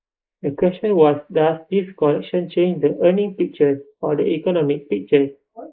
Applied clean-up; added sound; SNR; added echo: neural mask model Resemble Enhance denoiser.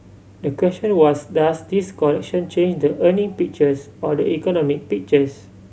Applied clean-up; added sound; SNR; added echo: none; none; none; none.